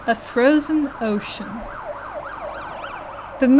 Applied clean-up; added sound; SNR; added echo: none; Truck; 12 dB; none.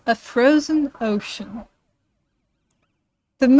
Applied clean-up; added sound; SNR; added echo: neural mask model RNNoise.